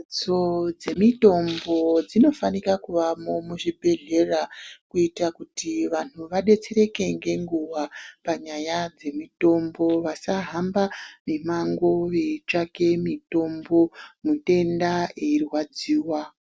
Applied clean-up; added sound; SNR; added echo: none; none; none; none.